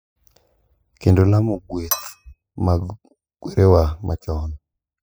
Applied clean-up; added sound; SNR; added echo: classical method spectral subtraction.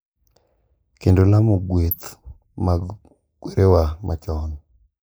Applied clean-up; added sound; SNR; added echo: neural mask model Resemble Enhance denoiser.